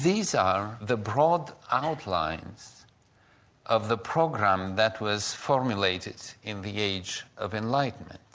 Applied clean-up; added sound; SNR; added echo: none; none; none; none.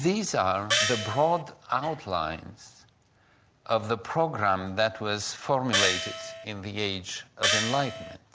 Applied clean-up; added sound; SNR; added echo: none; Gong; -1 dB; none.